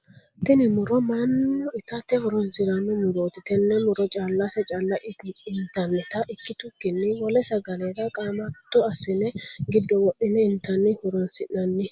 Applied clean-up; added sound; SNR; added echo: none; none; none; none.